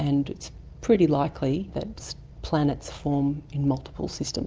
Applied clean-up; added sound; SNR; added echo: none; none; none; none.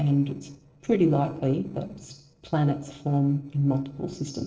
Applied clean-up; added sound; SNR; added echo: neural separator model SepFormer DNS4.